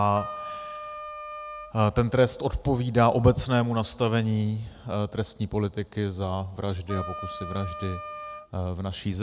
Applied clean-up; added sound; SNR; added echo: none; Wind instrument, woodwind instrument; 11 dB; none.